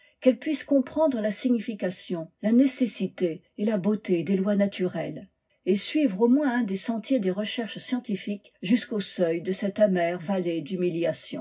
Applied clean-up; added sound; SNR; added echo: none; none; none; reverberation time 0.4 s.